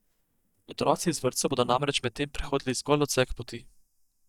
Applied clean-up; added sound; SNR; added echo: neural mask model DeepFilterNet 3.